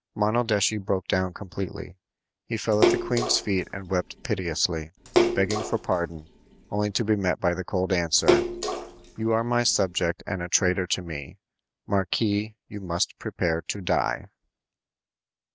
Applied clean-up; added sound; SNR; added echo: none; Splash, splatter; 1 dB; none.